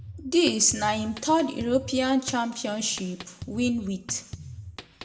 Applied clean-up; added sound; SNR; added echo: none; Drum kit; 16 dB; reverberation time 0.7 s.